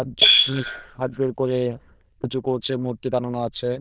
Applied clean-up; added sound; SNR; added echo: neural diffusion model UNIVERSE++.